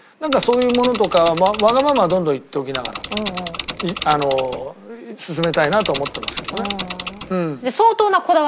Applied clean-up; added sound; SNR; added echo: none; Mechanisms / Bicycle; 11 dB; none.